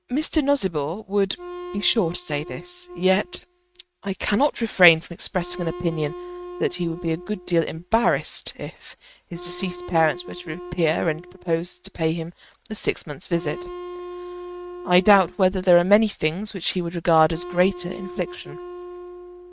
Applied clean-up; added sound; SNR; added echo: neural mask model RNNoise.